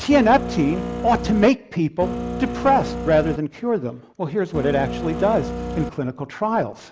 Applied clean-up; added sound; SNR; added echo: none; Printer; 6 dB; none.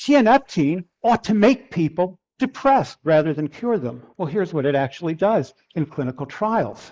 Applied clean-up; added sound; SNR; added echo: neural mask model Resemble Enhance denoiser.